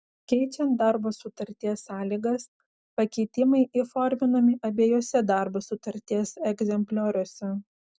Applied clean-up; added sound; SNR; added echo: none; none; none; none.